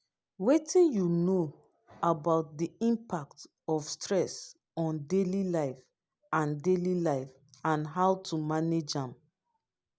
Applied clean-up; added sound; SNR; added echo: none; none; none; none.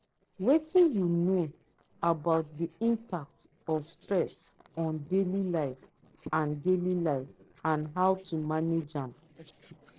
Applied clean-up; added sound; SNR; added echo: neural separator model SepFormer DNS4.